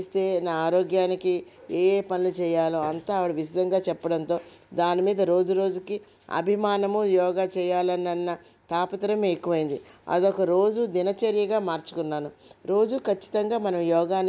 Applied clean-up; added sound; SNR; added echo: none; none; none; none.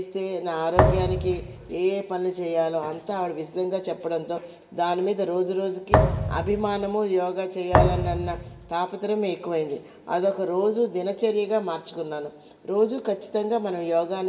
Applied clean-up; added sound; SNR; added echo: none; Thump, thud; -2 dB; reverberation time 2.2 s.